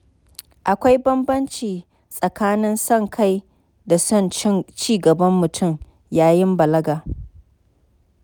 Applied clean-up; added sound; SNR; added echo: none; none; none; none.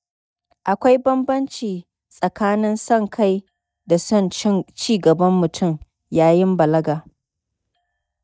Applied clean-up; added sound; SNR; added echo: neural mask model DeepFilterNet 3.